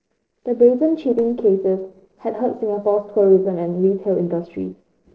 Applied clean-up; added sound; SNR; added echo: neural separator model SepFormer DNS4.